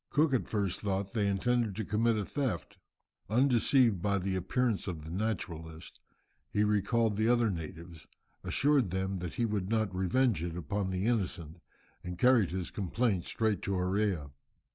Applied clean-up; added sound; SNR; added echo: none; none; none; none.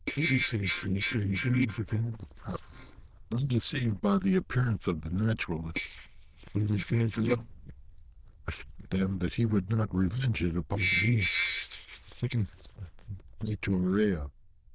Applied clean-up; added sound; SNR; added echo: neural diffusion model UNIVERSE++.